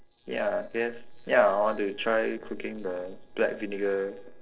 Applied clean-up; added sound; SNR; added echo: neural separator model SepFormer DNS4.